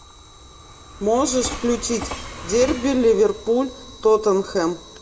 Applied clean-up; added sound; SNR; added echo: none; Train; 14 dB; reverberation time 1.3 s.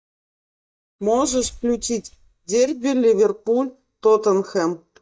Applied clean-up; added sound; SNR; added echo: neural mask model DeepFilterNet 3.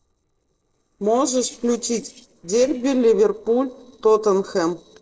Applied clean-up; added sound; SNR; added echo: neural separator model SepFormer DNS4.